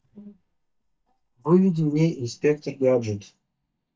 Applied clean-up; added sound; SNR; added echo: neural mask model DeepFilterNet 3.